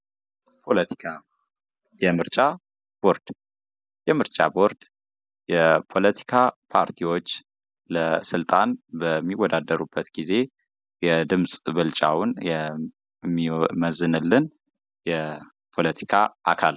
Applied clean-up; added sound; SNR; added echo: none; none; none; none.